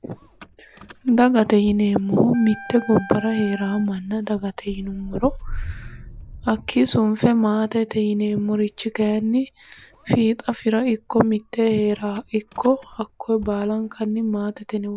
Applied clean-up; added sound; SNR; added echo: none; Wind instrument, woodwind instrument + Engine starting / Motor vehicle (road); 18 dB; none.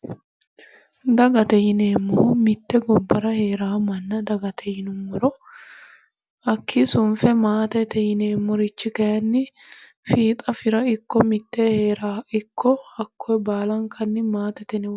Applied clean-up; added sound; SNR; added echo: none; none; none; none.